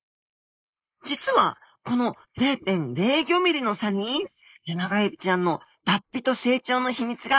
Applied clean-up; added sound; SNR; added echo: neural mask model Resemble Enhance denoiser.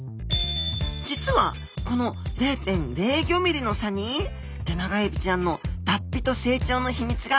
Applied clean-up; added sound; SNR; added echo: none; none; none; none.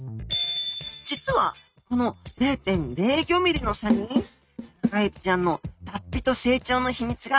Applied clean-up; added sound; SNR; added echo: neural mask model RNNoise.